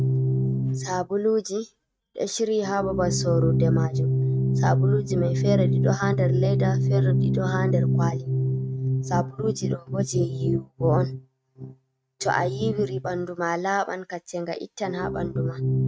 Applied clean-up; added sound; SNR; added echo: neural mask model RNNoise.